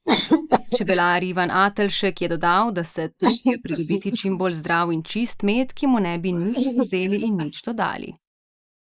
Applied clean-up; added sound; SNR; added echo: neural mask model Resemble Enhance denoiser.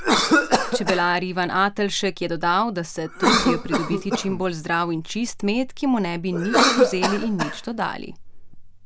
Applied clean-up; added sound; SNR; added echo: none; Cough; 0 dB; none.